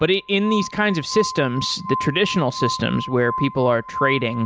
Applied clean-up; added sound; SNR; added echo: none; Glass; 9 dB; none.